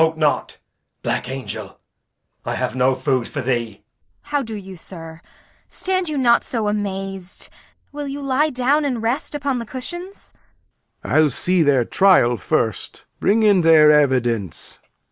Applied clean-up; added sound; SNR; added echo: none; none; none; none.